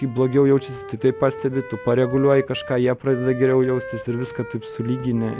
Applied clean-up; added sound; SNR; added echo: none; Wind instrument, woodwind instrument; 15 dB; none.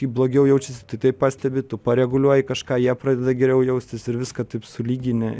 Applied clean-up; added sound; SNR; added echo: none; none; none; none.